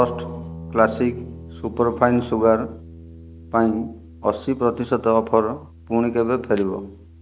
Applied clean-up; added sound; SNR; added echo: none; Guitar; 17 dB; none.